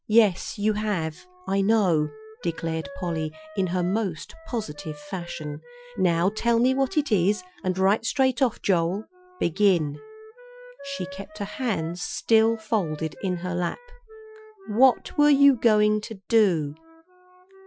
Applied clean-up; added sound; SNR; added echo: classical method Wiener filter.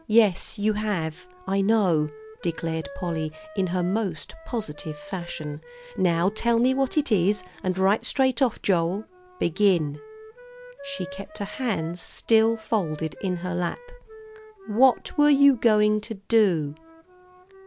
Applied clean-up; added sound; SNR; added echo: none; Wind instrument, woodwind instrument; 20 dB; none.